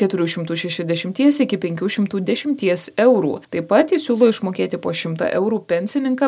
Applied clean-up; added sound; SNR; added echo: none; none; none; none.